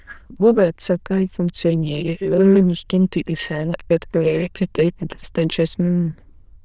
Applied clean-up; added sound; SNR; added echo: neural diffusion model UNIVERSE++.